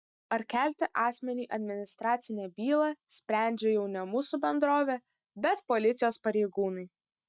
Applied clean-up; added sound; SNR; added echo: none; none; none; none.